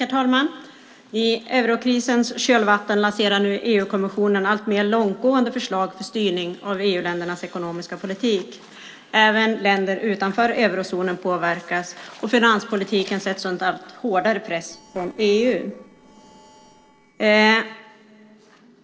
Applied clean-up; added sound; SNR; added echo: neural separator model SepFormer DNS4.